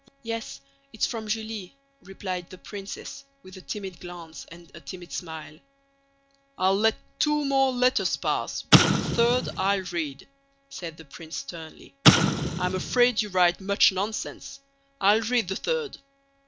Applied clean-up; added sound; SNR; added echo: none; Explosion; -4 dB; none.